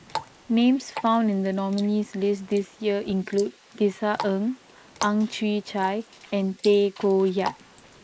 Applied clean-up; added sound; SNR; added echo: neural mask model Resemble Enhance denoiser.